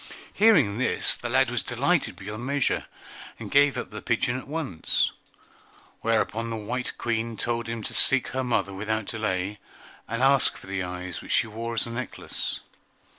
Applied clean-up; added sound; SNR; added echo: none; none; none; none.